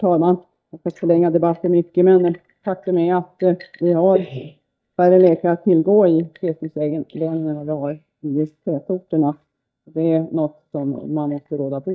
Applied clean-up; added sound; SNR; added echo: neural mask model DeepFilterNet 3.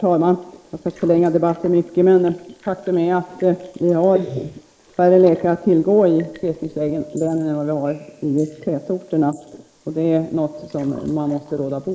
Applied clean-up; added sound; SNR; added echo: neural mask model Resemble Enhance denoiser.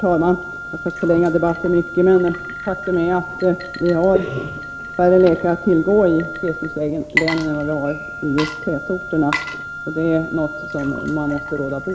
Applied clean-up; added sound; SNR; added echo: none; Wind instrument, woodwind instrument + Water / Liquid; 10 dB; none.